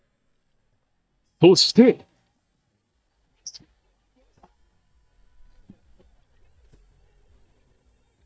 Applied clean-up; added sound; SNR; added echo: neural mask model DeepFilterNet 3.